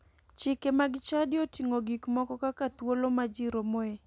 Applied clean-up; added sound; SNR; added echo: none; none; none; none.